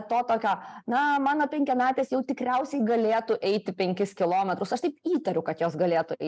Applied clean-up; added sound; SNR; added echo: none; none; none; none.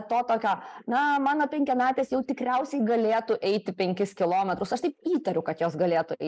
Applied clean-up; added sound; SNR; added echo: neural mask model Resemble Enhance denoiser.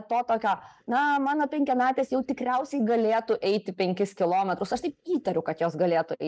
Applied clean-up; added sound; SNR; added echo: neural mask model DeepFilterNet 3.